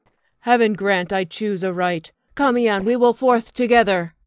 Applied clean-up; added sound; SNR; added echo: neural separator model SepFormer DNS4.